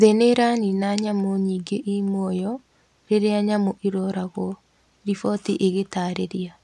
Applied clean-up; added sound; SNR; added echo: none; none; none; none.